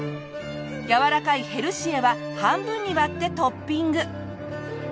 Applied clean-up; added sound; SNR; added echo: none; none; none; none.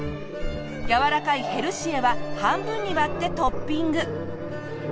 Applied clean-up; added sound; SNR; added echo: none; Growling; 5 dB; none.